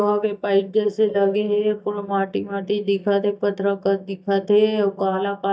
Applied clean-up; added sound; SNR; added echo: neural mask model DeepFilterNet 3.